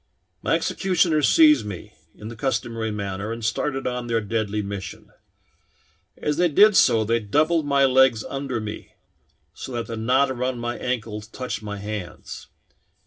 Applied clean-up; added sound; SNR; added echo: none; none; none; reverberation time 0.3 s.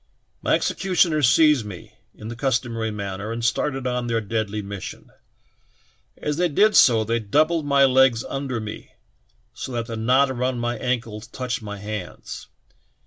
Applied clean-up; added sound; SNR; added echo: none; none; none; none.